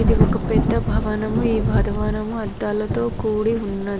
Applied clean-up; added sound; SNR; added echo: none; Thunder / Rain; -2 dB; none.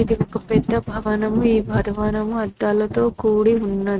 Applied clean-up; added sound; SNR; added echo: neural mask model RNNoise.